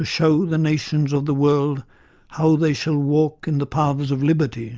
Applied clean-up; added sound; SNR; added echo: none; none; none; none.